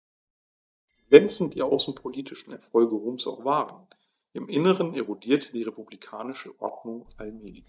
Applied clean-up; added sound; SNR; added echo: neural mask model DeepFilterNet 3.